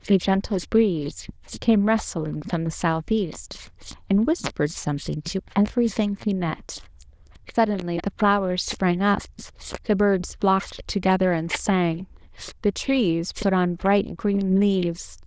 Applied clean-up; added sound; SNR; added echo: neural diffusion model UNIVERSE++.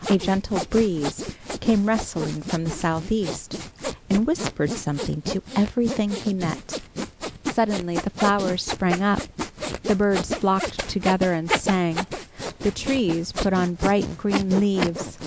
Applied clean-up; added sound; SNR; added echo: none; Sawing; 7 dB; none.